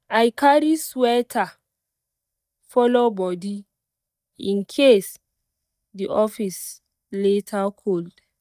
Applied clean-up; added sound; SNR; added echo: neural mask model DeepFilterNet 3.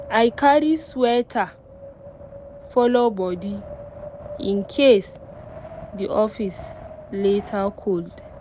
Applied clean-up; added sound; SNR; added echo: none; Wind; 17 dB; none.